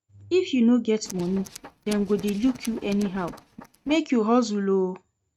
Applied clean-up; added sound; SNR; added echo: neural mask model RNNoise.